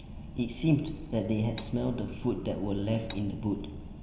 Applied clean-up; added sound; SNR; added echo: none; Cutlery, silverware; 15 dB; reverberation time 2.0 s.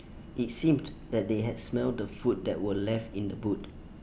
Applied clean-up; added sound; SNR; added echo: none; none; none; none.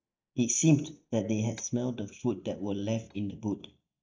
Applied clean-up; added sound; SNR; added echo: neural mask model DeepFilterNet 3.